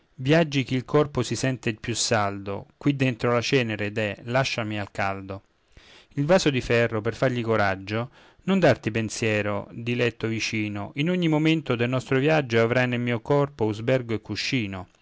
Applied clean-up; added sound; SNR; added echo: none; none; none; none.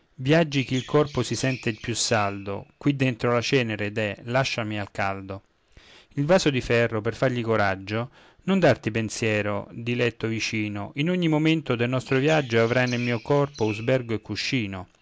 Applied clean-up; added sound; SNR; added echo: none; Chirp, tweet; 17 dB; none.